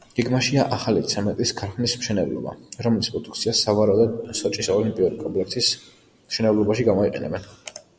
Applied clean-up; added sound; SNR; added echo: none; none; none; none.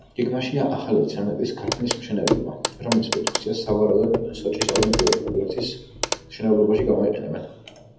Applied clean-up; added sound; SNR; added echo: none; Clock; 6 dB; reverberation time 0.9 s.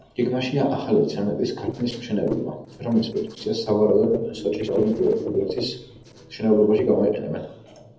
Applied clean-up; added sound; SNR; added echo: neural separator model SepFormer DNS4.